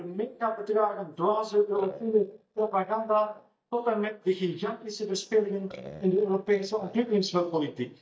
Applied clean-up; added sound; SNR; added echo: neural mask model DeepFilterNet 3.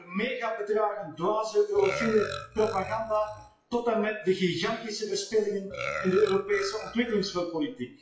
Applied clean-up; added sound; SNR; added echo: classical method WPE with log-MMSE.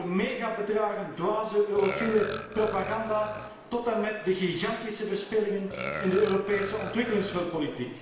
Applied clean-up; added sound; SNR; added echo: none; Burping, eructation; 12 dB; reverberation time 1.0 s.